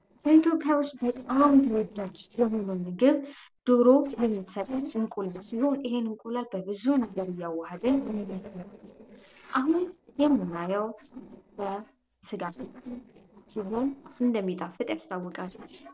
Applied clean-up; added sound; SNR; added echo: neural separator model SepFormer DNS4.